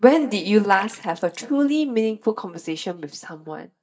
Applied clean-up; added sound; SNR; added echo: neural mask model DeepFilterNet 3.